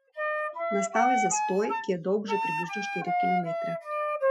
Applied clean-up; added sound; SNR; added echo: classical method Wiener filter.